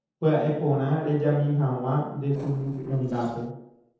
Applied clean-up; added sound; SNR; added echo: neural separator model SepFormer DNS4.